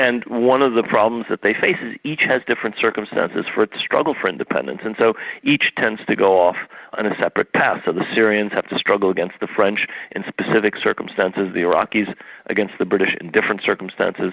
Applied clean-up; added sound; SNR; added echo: none; none; none; none.